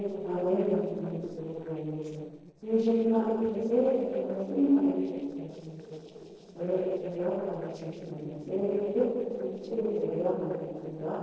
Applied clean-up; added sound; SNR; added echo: neural separator model SepFormer DNS4.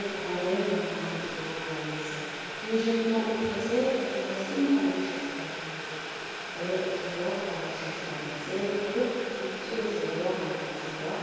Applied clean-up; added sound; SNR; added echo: none; Boiling; 6 dB; reverberation time 2.2 s.